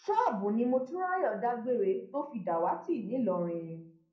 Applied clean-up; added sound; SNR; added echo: none; none; none; reverberation time 0.6 s.